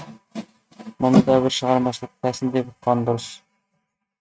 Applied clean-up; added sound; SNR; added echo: neural mask model RNNoise.